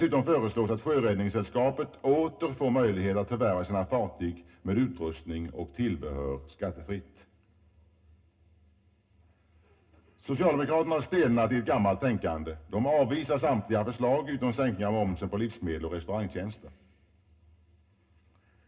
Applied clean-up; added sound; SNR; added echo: none; none; none; reverberation time 0.2 s.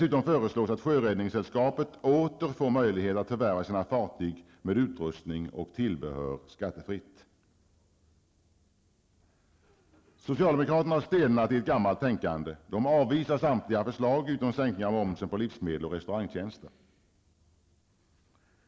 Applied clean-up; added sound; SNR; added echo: none; none; none; none.